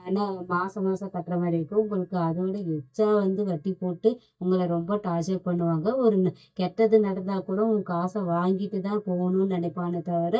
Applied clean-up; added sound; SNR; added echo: neural mask model DeepFilterNet 3.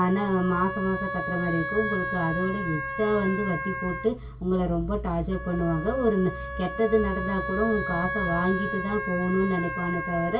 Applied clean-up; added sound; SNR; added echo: none; Wind instrument, woodwind instrument; 6 dB; reverberation time 0.2 s.